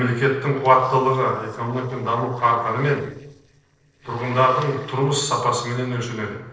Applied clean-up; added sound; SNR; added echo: neural separator model SepFormer DNS4.